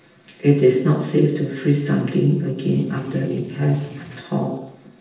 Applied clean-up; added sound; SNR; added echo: neural separator model SepFormer DNS4.